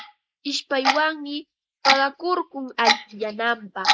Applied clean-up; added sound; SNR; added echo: neural mask model Resemble Enhance denoiser.